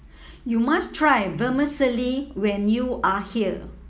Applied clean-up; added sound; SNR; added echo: none; none; none; none.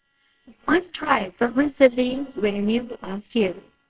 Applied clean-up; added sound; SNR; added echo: neural separator model SepFormer WHAMR!.